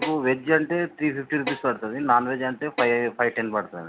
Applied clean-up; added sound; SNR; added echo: none; Snare drum; 13 dB; none.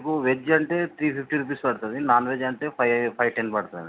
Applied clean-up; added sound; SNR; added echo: none; none; none; none.